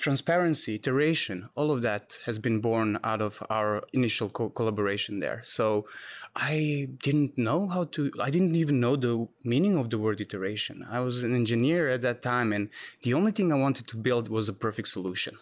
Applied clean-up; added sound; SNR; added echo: none; none; none; none.